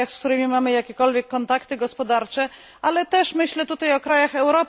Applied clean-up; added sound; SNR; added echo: none; none; none; none.